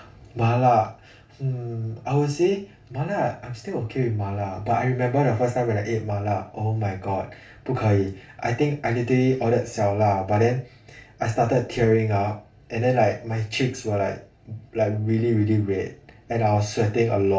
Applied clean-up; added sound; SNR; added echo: none; none; none; reverberation time 0.3 s.